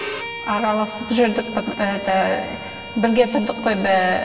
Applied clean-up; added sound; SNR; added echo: none; Bowed string instrument; 13 dB; reverberation time 2.6 s.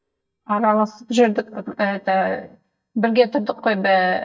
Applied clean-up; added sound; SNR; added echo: neural mask model DeepFilterNet 3.